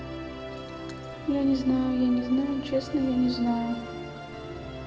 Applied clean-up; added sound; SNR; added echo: none; Musical instrument; 9 dB; reverberation time 2.0 s.